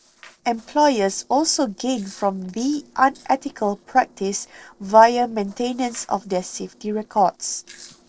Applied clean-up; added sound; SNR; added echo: neural separator model SepFormer DNS4.